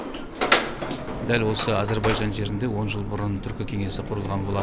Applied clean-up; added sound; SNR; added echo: none; Door; 3 dB; none.